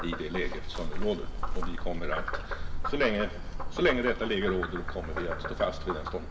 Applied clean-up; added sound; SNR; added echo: none; Frog; 0 dB; reverberation time 0.7 s.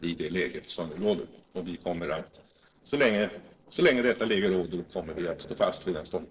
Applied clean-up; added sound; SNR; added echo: neural separator model SepFormer DNS4.